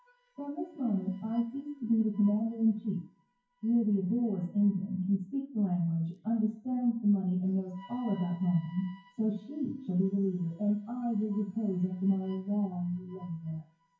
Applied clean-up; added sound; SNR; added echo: classical method WPE with log-MMSE.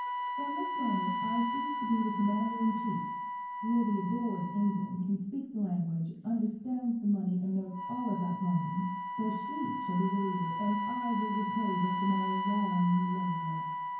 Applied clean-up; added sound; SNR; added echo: none; Wind instrument, woodwind instrument; 4 dB; reverberation time 0.9 s.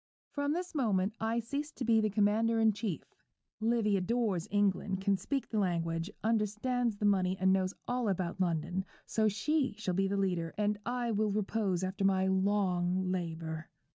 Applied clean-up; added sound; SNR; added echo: none; none; none; none.